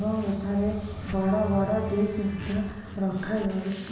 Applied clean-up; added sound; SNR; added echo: none; Zipper (clothing); 17 dB; reverberation time 1.1 s.